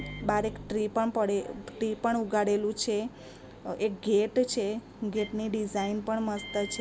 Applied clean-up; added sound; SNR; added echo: none; Microwave oven; 16 dB; none.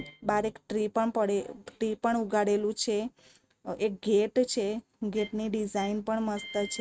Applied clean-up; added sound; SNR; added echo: neural mask model RNNoise.